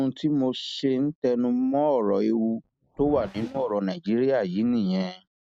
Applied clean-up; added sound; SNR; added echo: neural mask model RNNoise.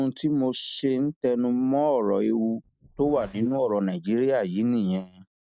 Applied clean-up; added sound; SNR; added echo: neural mask model DeepFilterNet 3.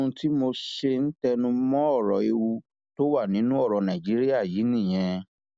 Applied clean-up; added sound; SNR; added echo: none; none; none; none.